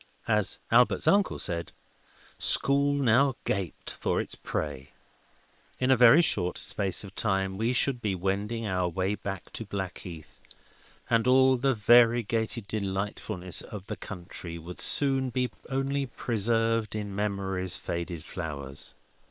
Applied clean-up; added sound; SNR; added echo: neural separator model SepFormer WHAM!.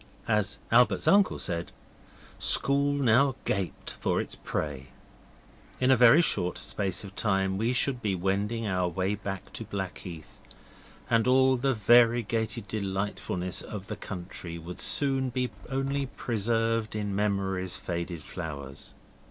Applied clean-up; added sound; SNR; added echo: none; none; none; none.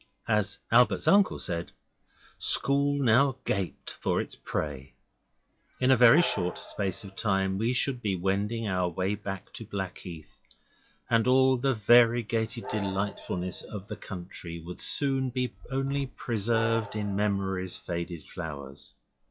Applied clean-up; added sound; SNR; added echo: classical method log-MMSE.